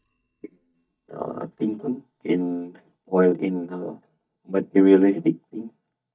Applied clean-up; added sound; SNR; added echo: neural mask model DeepFilterNet 3.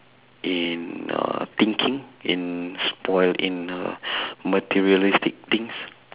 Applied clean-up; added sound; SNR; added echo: none; none; none; none.